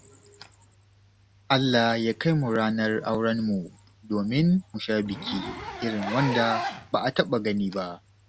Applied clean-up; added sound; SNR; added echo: none; Zipper (clothing); 12 dB; none.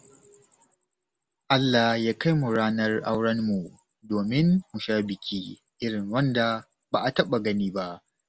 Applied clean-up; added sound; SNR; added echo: none; none; none; none.